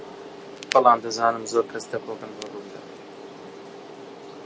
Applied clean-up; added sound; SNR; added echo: none; none; none; none.